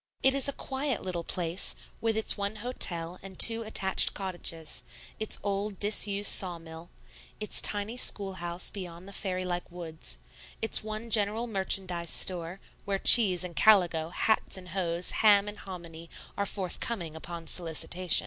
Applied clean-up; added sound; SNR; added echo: none; none; none; none.